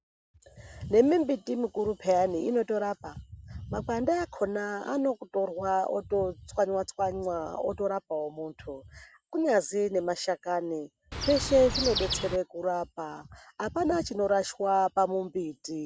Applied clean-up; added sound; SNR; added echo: none; Chirp, tweet; 3 dB; none.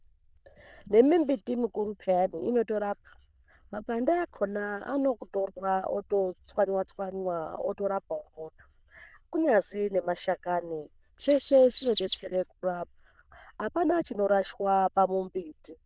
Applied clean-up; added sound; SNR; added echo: neural diffusion model UNIVERSE++.